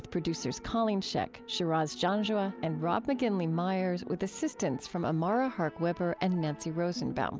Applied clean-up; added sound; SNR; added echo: none; none; none; none.